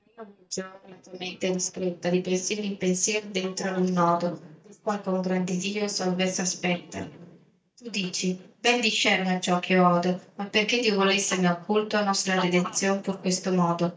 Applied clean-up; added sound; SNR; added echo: neural mask model DeepFilterNet 3.